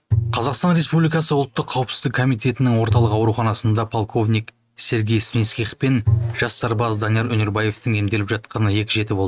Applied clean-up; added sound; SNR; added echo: neural mask model RNNoise.